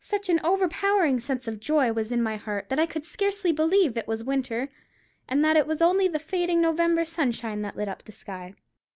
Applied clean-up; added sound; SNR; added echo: none; none; none; none.